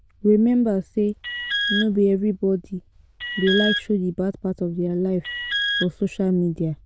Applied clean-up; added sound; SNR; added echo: neural diffusion model UNIVERSE++.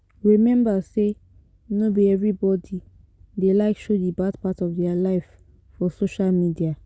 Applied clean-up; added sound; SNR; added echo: none; none; none; none.